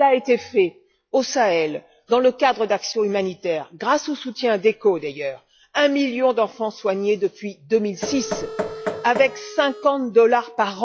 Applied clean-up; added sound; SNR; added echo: classical method log-MMSE.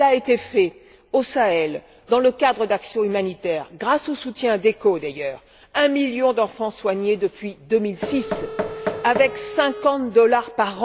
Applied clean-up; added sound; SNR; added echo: none; Telephone + Knock; 10 dB; none.